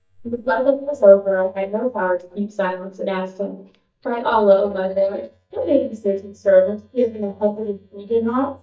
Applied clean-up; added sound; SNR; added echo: neural mask model DeepFilterNet 3.